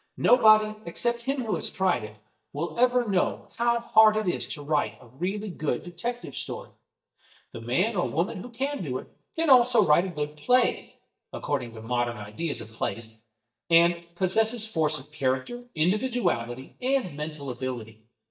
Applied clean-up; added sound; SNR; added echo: neural mask model DeepFilterNet 3.